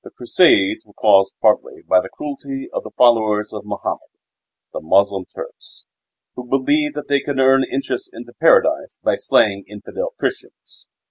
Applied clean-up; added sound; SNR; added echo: none; none; none; none.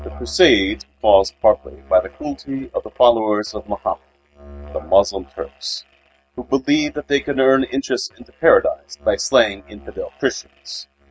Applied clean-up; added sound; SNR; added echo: neural mask model RNNoise.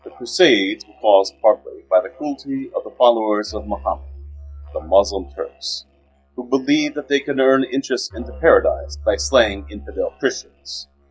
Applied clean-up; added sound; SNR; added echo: classical method log-MMSE.